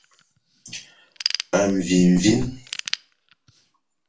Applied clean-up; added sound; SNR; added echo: none; Ratchet, pawl / Tools; 12 dB; reverberation time 0.3 s.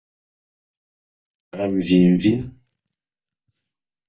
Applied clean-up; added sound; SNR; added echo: neural mask model DeepFilterNet 3.